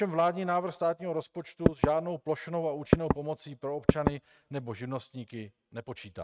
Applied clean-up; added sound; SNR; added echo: neural mask model RNNoise.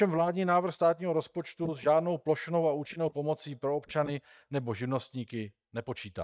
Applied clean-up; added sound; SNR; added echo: neural mask model DeepFilterNet 3.